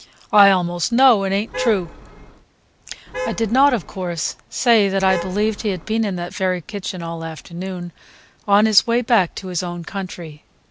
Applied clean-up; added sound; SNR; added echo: none; Traffic noise, roadway noise / Vehicle horn, car horn, honking; 10 dB; none.